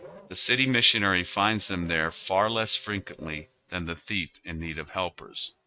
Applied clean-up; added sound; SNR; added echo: neural mask model RNNoise.